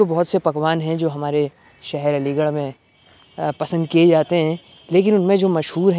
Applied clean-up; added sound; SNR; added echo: none; none; none; none.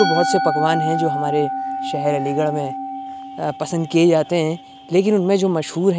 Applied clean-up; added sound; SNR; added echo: none; Musical instrument; 5 dB; none.